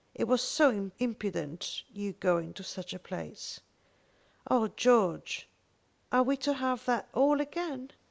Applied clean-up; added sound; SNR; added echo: none; none; none; none.